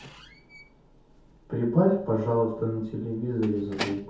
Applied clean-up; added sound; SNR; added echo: none; Squeak / Slam / Wood; 15 dB; reverberation time 0.6 s.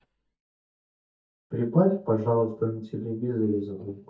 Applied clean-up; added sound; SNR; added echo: neural mask model DeepFilterNet 3.